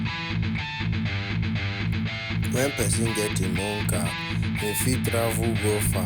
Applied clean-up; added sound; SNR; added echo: none; Electric guitar; -4 dB; none.